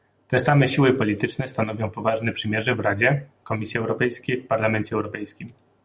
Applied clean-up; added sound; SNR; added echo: none; none; none; none.